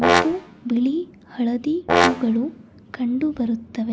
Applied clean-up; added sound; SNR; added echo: none; Brass instrument; 0 dB; none.